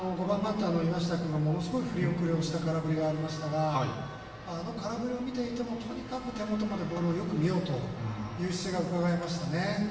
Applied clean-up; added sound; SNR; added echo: none; Bowed string instrument; 11 dB; reverberation time 1.1 s.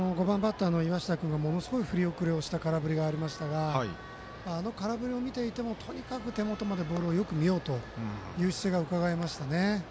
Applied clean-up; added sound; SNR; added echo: none; none; none; none.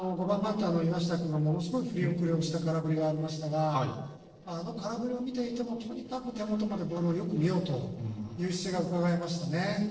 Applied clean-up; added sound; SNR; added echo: neural separator model SepFormer DNS4.